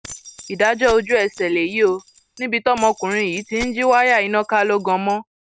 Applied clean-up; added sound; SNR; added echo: none; Keys jangling; 19 dB; none.